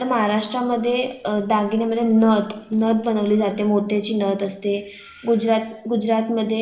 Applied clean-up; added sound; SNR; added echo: neural separator model SepFormer DNS4.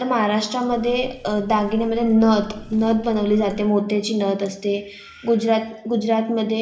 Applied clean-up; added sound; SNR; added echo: none; Walk, footsteps; 17 dB; reverberation time 0.4 s.